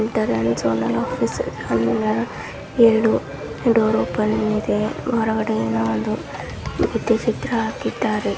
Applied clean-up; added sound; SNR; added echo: none; Livestock, farm animals, working animals + Plucked string instrument; 20 dB; none.